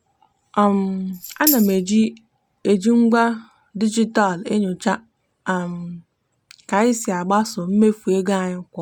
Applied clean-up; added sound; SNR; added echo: none; Tambourine; 6 dB; none.